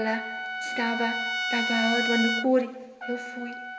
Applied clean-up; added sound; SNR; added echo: none; Trumpet; 2 dB; reverberation time 2.4 s.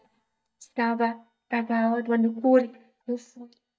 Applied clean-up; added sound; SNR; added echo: neural mask model DeepFilterNet 3.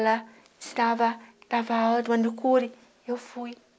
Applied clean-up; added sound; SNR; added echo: none; none; none; none.